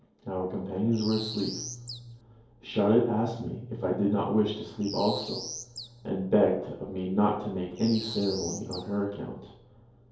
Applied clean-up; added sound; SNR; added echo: none; Bird; 11 dB; reverberation time 2.4 s.